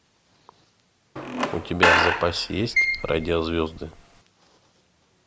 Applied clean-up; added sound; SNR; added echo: none; Squeak / Screech; -4 dB; none.